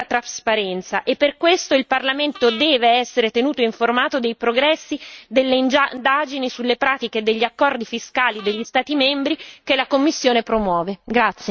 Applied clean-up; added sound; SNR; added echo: neural mask model RNNoise.